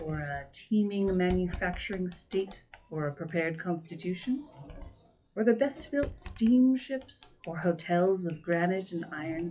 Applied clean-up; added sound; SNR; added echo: classical method WPE with log-MMSE.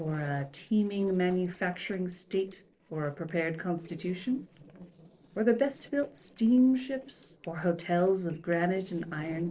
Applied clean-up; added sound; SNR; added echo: neural separator model SepFormer DNS4.